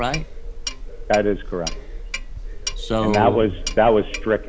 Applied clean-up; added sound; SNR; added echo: none; Clock; 7 dB; none.